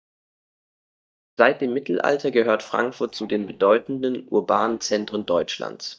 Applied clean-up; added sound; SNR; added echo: neural mask model DeepFilterNet 3.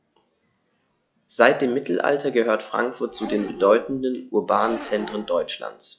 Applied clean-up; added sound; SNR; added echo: classical method log-MMSE.